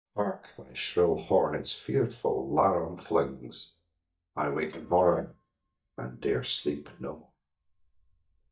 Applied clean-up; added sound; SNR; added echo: neural mask model DeepFilterNet 3.